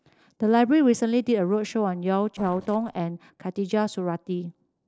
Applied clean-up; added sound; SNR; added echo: neural separator model SepFormer DNS4.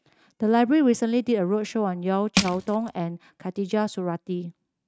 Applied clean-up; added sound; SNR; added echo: neural mask model RNNoise.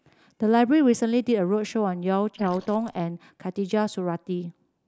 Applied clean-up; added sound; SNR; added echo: neural mask model Resemble Enhance denoiser.